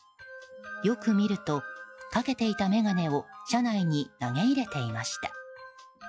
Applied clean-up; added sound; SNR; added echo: classical method log-MMSE.